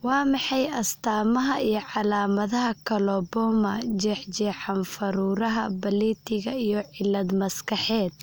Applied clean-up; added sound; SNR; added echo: none; none; none; none.